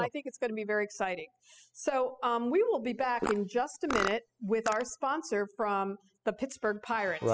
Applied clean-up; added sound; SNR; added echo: classical method spectral subtraction.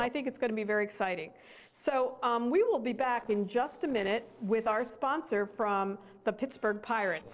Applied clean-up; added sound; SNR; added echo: neural separator model SepFormer DNS4.